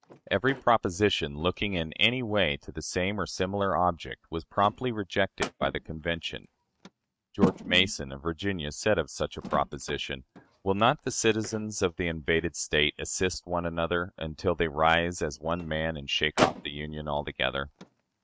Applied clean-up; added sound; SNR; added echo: neural mask model RNNoise.